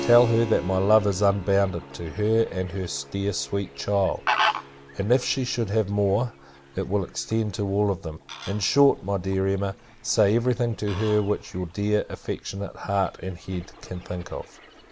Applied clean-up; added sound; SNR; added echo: none; Keyboard (musical) + Fowl; 12 dB; none.